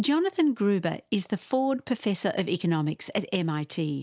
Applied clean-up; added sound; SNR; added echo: none; none; none; none.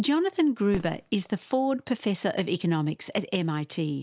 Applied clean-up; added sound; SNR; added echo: none; Fireworks; 19 dB; none.